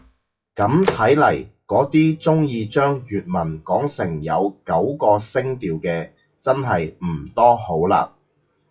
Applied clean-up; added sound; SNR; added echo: classical method WPE with log-MMSE.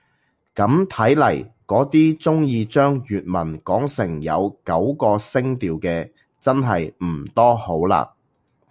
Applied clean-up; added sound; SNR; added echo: none; none; none; none.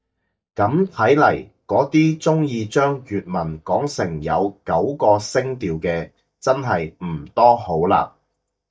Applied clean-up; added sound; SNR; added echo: neural mask model DeepFilterNet 3.